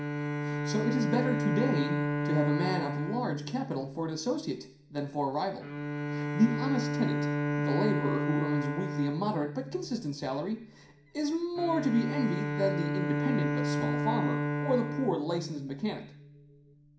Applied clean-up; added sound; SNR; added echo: none; Bowed string instrument; 1 dB; reverberation time 0.5 s.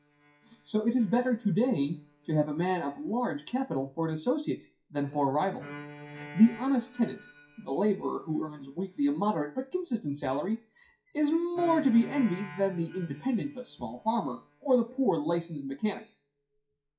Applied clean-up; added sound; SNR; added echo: classical method WPE with log-MMSE.